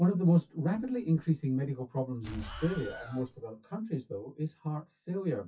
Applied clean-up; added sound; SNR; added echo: classical method WPE with log-MMSE.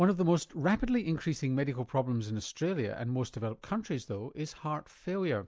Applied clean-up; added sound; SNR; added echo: none; none; none; none.